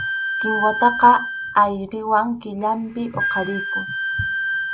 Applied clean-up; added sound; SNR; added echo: none; Wind instrument, woodwind instrument; 5 dB; none.